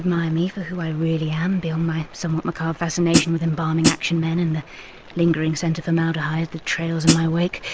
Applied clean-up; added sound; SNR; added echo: none; Hi-hat; -2 dB; none.